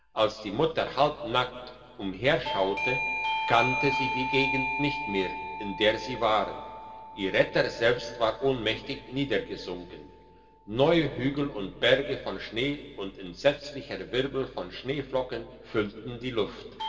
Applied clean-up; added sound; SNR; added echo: none; Doorbell; 8 dB; reverberation time 2.5 s.